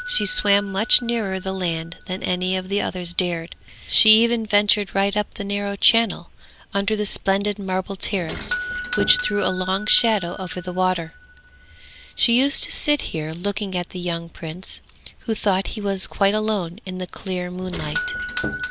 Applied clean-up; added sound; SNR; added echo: none; Doorbell; 12 dB; none.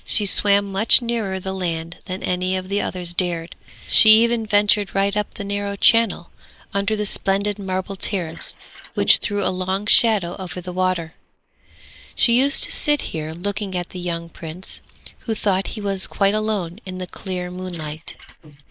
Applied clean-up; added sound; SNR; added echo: neural mask model Resemble Enhance denoiser.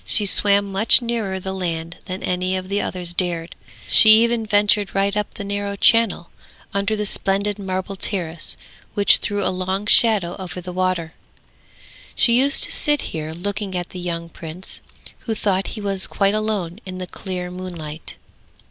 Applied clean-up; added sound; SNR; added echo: none; none; none; none.